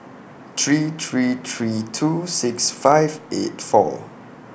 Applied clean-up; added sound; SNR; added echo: none; none; none; none.